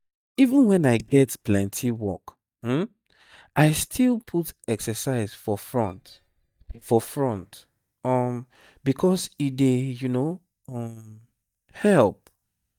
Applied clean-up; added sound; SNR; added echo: neural mask model DeepFilterNet 3.